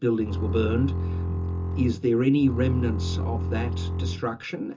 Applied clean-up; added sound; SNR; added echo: none; Bowed string instrument; 1 dB; reverberation time 0.2 s.